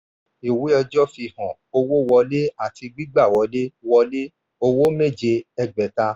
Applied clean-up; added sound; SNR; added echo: none; none; none; none.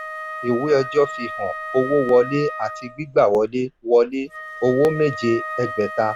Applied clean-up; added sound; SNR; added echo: none; Wind instrument, woodwind instrument; 11 dB; none.